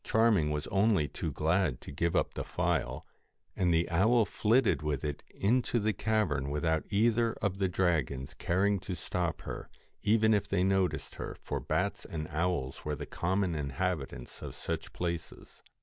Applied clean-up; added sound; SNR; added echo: none; none; none; none.